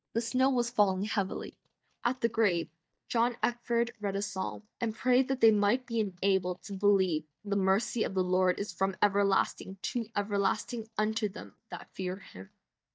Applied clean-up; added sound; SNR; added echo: neural mask model DeepFilterNet 3.